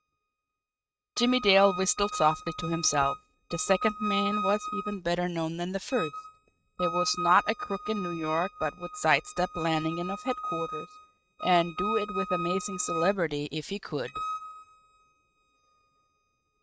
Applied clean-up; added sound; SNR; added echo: neural mask model RNNoise.